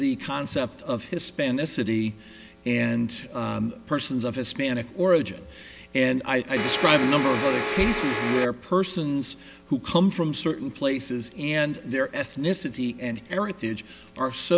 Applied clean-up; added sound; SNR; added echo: none; Domestic sounds, home sounds; 2 dB; none.